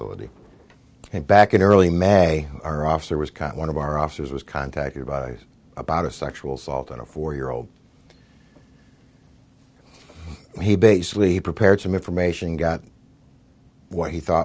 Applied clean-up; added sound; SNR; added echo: none; none; none; none.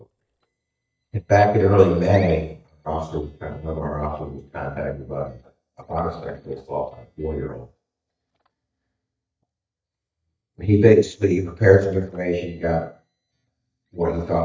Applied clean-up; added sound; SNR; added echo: neural mask model DeepFilterNet 3.